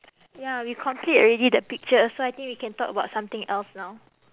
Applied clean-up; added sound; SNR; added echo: none; none; none; none.